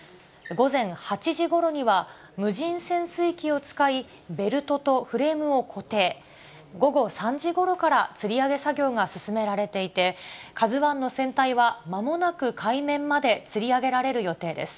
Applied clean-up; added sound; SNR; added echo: none; none; none; none.